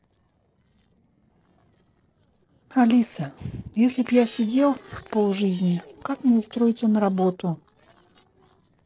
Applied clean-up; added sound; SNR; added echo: neural separator model SepFormer DNS4.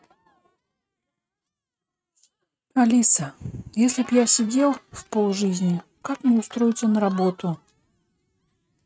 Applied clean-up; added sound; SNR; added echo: neural mask model RNNoise.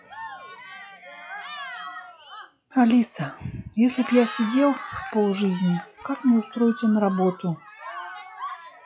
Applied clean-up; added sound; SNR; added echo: classical method log-MMSE.